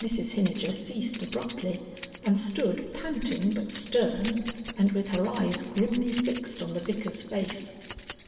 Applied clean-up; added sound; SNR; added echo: none; Keys jangling; 10 dB; reverberation time 1.9 s.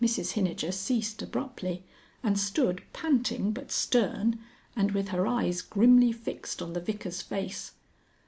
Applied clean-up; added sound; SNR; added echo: none; none; none; none.